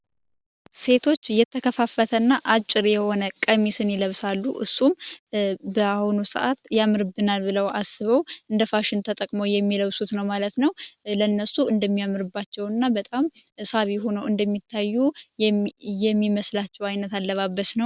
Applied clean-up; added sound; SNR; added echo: none; none; none; none.